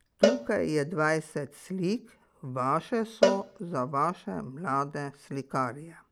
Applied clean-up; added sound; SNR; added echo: none; Cowbell; 3 dB; none.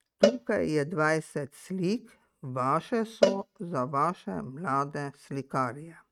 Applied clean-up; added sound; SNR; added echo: neural mask model RNNoise.